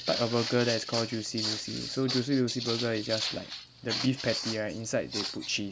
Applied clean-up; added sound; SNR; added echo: none; Walk, footsteps; 6 dB; none.